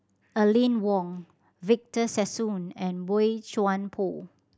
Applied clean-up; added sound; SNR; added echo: none; none; none; none.